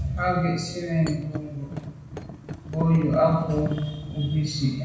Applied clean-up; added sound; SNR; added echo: none; Thump, thud; 10 dB; reverberation time 1.0 s.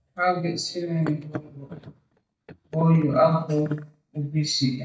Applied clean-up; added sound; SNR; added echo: neural mask model DeepFilterNet 3.